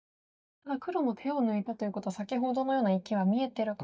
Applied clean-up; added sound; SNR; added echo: neural mask model DeepFilterNet 3.